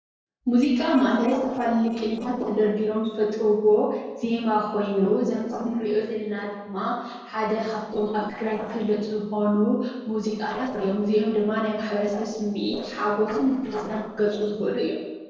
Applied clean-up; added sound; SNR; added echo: neural separator model SepFormer DNS4.